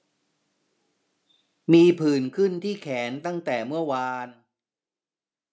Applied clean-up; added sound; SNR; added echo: none; none; none; none.